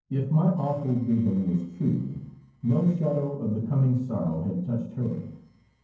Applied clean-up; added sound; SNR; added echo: neural separator model SepFormer DNS4.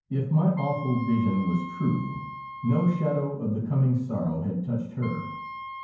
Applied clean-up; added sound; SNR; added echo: none; Wind instrument, woodwind instrument; 14 dB; reverberation time 0.9 s.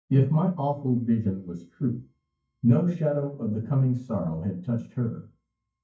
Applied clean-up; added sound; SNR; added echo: neural mask model DeepFilterNet 3.